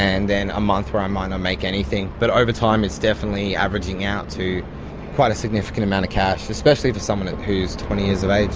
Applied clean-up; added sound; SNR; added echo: none; none; none; none.